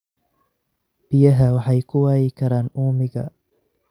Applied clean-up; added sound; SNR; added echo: none; none; none; none.